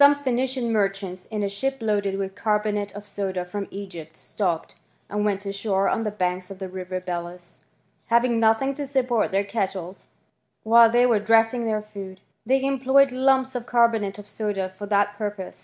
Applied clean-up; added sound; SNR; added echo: none; none; none; none.